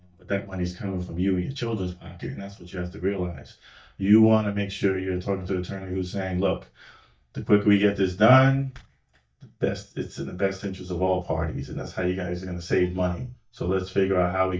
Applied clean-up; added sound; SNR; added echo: neural mask model DeepFilterNet 3.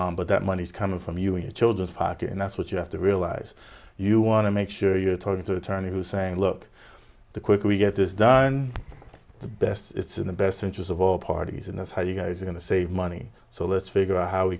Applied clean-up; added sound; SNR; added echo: none; none; none; none.